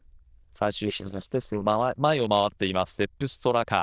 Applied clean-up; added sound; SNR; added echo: neural diffusion model UNIVERSE++.